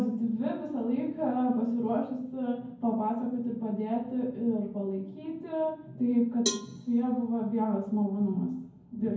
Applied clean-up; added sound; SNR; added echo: none; Cowbell; 10 dB; reverberation time 0.9 s.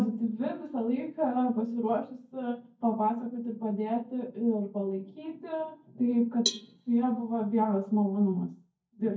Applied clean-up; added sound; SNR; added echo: neural mask model DeepFilterNet 3.